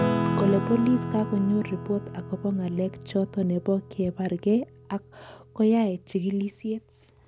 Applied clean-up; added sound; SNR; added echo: none; Acoustic guitar / Strum; 6 dB; none.